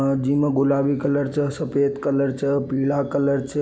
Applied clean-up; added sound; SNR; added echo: none; none; none; none.